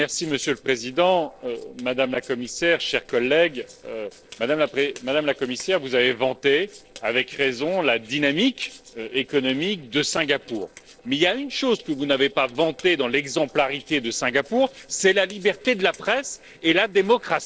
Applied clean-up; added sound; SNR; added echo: neural separator model SepFormer DNS4.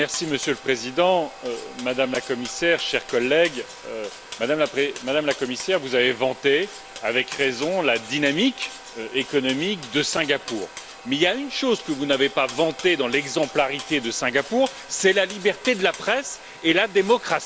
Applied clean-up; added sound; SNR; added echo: none; Domestic sounds, home sounds + Cutlery, silverware; 16 dB; none.